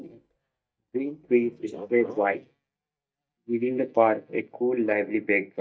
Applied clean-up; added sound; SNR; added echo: neural mask model DeepFilterNet 3.